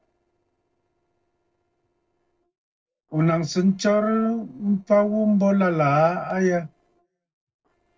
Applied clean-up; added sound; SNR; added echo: neural separator model SepFormer DNS4.